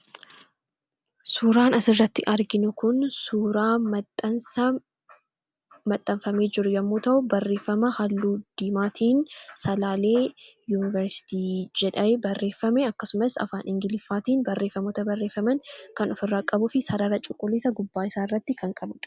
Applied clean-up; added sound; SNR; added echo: none; none; none; none.